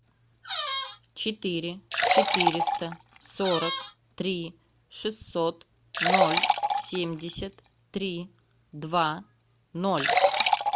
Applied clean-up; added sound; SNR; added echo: none; Liquid + Squeak; -3 dB; none.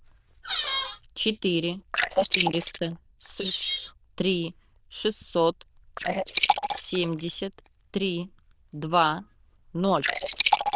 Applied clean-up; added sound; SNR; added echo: neural diffusion model UNIVERSE++.